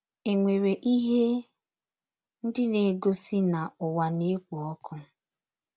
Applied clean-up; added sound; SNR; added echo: none; none; none; none.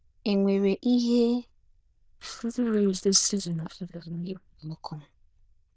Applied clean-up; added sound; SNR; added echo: neural diffusion model UNIVERSE++.